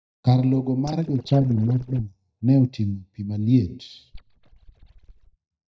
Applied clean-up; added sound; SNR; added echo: neural mask model DeepFilterNet 3.